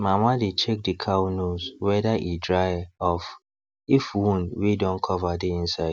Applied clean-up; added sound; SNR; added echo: none; none; none; none.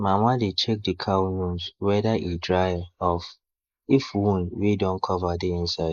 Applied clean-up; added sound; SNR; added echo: neural mask model Resemble Enhance denoiser.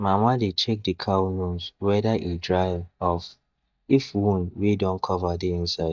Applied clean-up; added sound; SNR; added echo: neural mask model DeepFilterNet 3.